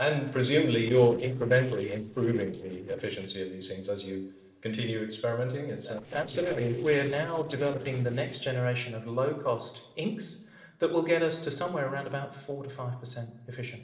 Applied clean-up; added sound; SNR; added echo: neural separator model SepFormer DNS4.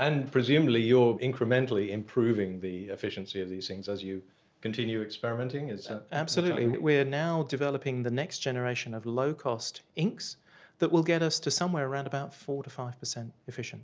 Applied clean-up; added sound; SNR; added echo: none; none; none; none.